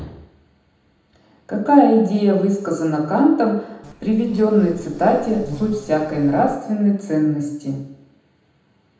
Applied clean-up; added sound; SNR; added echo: none; Insect; 17 dB; reverberation time 0.8 s.